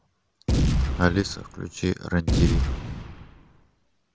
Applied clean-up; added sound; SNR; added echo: none; Boom; -3 dB; none.